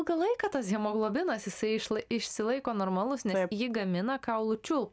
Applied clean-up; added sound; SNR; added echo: none; none; none; none.